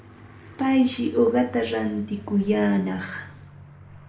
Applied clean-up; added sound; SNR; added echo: none; Aircraft; 19 dB; reverberation time 0.4 s.